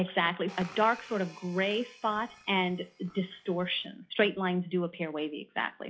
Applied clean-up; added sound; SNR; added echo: classical method log-MMSE.